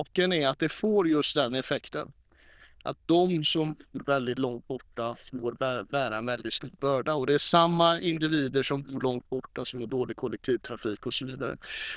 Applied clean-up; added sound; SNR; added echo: neural diffusion model UNIVERSE++.